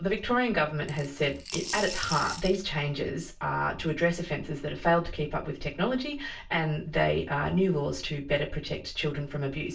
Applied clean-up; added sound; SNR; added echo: none; Coin (dropping) / Glass; 10 dB; reverberation time 0.3 s.